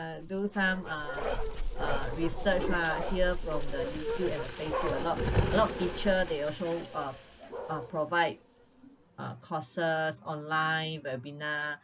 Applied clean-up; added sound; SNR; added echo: none; Bark; 2 dB; none.